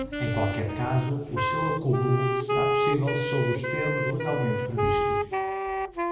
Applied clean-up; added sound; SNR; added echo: none; Wind instrument, woodwind instrument; 0 dB; reverberation time 1.0 s.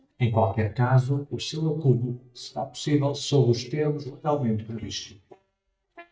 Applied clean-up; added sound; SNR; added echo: neural mask model DeepFilterNet 3.